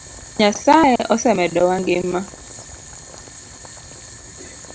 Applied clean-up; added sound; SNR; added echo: none; Boiling; 17 dB; none.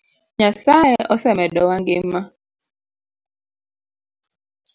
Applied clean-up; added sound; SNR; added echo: none; none; none; none.